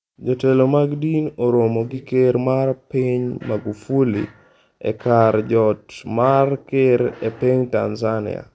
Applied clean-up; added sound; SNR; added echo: none; none; none; none.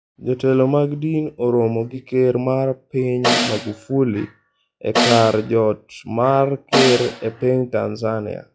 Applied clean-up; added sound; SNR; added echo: classical method log-MMSE.